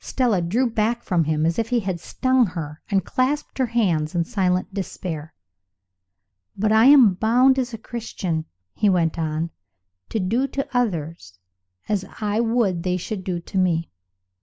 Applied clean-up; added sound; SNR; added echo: none; none; none; none.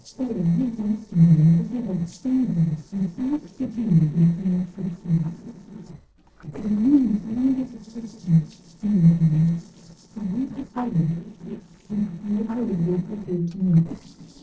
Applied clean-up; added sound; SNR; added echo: neural separator model SepFormer DNS4.